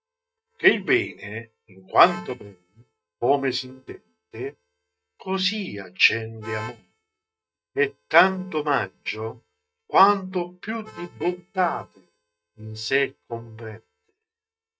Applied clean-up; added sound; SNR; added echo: neural mask model RNNoise.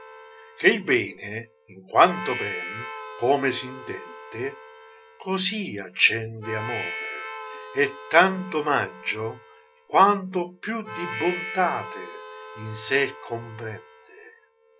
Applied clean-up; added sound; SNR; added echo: none; Harmonica; 12 dB; none.